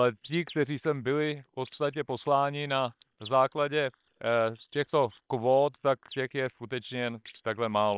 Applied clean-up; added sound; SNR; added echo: neural separator model SepFormer WHAM!.